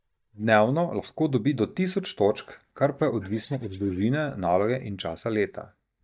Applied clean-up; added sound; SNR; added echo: neural mask model DeepFilterNet 3.